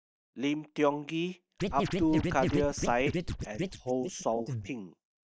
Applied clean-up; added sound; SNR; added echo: neural mask model DeepFilterNet 3.